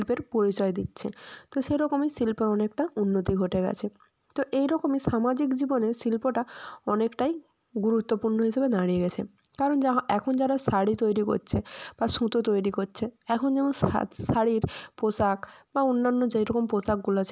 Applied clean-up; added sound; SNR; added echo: none; none; none; none.